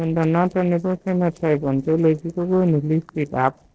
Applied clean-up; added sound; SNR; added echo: neural separator model SepFormer DNS4.